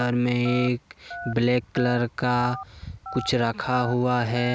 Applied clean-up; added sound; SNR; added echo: none; Telephone; 15 dB; none.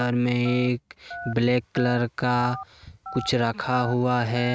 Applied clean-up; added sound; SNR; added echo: neural mask model RNNoise.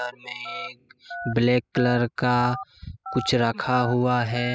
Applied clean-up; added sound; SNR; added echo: classical method spectral subtraction.